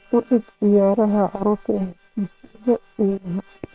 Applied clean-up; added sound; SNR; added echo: neural separator model SepFormer WHAM!.